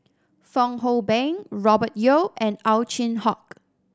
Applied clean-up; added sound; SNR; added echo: none; none; none; none.